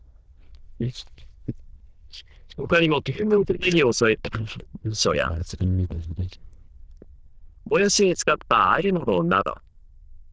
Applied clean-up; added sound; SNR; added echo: neural diffusion model UNIVERSE++.